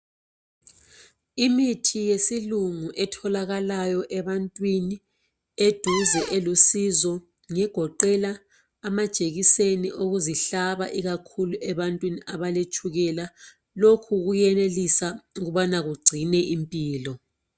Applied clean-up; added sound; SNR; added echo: none; Cupboard open or close; 6 dB; none.